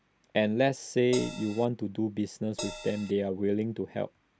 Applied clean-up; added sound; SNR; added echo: none; Crash cymbal; 10 dB; none.